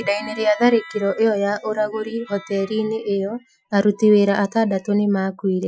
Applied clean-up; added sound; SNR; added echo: classical method Wiener filter.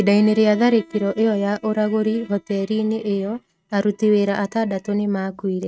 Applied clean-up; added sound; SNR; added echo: neural mask model RNNoise.